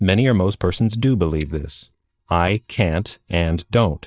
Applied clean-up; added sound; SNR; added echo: neural mask model DeepFilterNet 3.